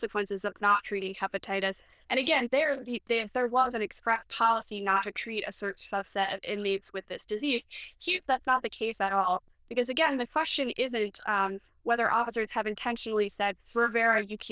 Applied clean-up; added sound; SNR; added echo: neural diffusion model UNIVERSE++.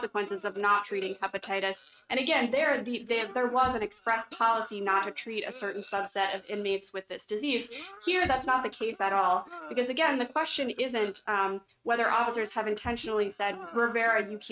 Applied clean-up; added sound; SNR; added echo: neural mask model RNNoise.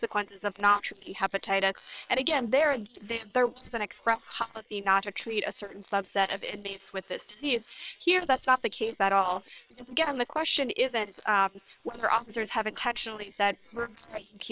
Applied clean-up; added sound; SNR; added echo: neural separator model SepFormer WHAM!.